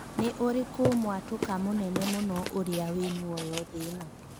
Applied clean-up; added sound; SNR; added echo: none; Burping, eructation; 6 dB; none.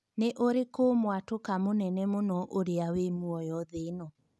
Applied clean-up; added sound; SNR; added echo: none; none; none; none.